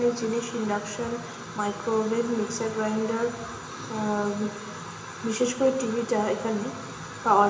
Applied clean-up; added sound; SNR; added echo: none; none; none; reverberation time 0.8 s.